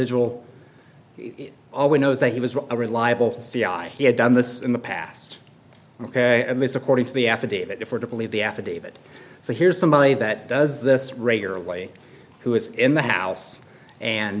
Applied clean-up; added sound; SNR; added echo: none; none; none; none.